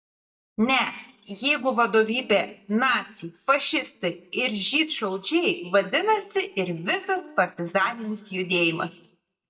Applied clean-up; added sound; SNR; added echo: neural mask model DeepFilterNet 3.